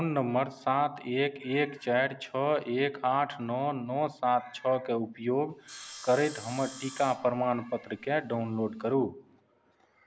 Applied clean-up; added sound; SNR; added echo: none; Sawing; 18 dB; none.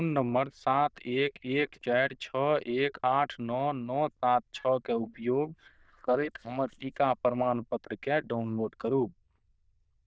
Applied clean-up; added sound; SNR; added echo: neural diffusion model UNIVERSE++.